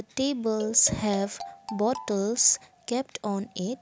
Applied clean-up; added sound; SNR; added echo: none; Marimba, xylophone; 14 dB; none.